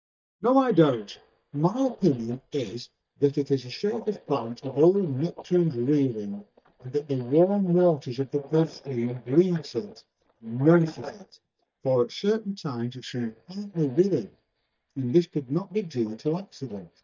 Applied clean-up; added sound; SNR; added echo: neural mask model DeepFilterNet 3.